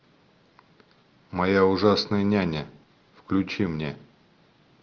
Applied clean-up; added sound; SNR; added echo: none; none; none; none.